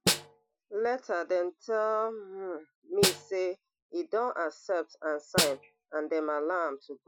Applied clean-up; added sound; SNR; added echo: classical method Wiener filter.